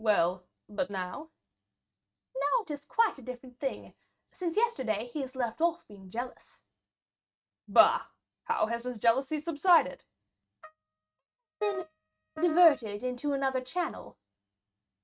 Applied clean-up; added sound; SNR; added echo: neural mask model RNNoise.